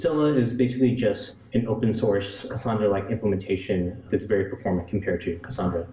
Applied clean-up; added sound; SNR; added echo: none; none; none; reverberation time 0.1 s.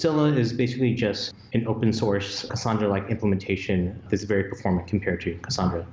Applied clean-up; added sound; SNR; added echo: none; none; none; none.